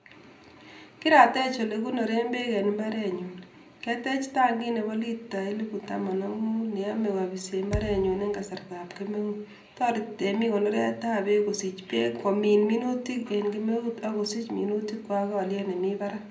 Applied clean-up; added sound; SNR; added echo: none; Thump, thud; 8 dB; reverberation time 0.4 s.